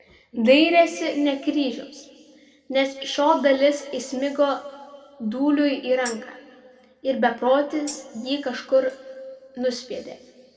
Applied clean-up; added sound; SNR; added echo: none; Tambourine; 19 dB; reverberation time 1.8 s.